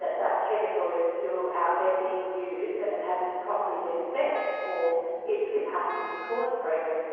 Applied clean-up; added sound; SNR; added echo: none; Wind instrument, woodwind instrument; 14 dB; reverberation time 1.9 s.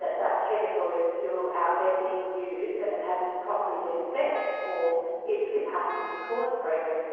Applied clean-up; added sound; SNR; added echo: neural separator model SepFormer DNS4.